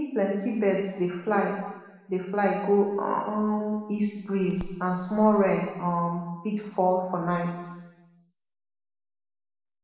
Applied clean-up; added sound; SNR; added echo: none; Crackle; 20 dB; reverberation time 1.1 s.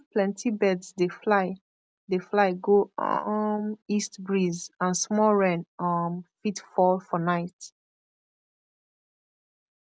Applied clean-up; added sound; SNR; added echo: none; none; none; none.